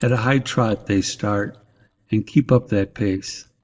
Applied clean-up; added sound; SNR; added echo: neural mask model DeepFilterNet 3.